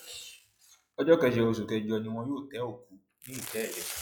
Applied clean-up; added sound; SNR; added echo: classical method log-MMSE.